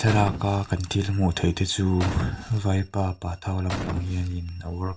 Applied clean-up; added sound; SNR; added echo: none; Boom; 10 dB; reverberation time 0.2 s.